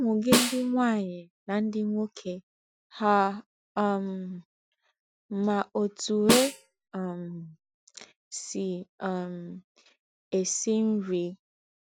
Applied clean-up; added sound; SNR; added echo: classical method Wiener filter.